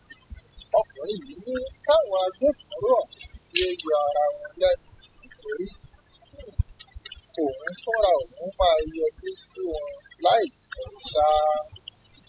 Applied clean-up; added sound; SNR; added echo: classical method spectral subtraction.